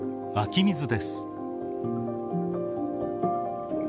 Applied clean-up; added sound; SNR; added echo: none; none; none; none.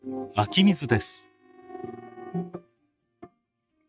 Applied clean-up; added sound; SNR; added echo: neural mask model RNNoise.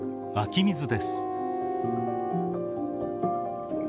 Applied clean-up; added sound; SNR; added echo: none; Wind instrument, woodwind instrument; 5 dB; none.